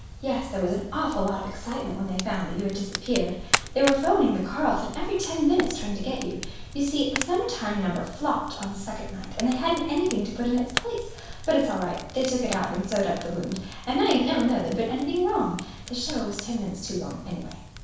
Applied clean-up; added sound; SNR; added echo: none; Fire; 9 dB; reverberation time 0.7 s.